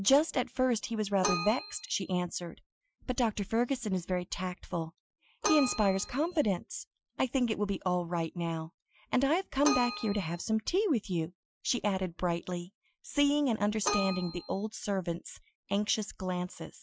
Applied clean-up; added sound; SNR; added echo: classical method Wiener filter.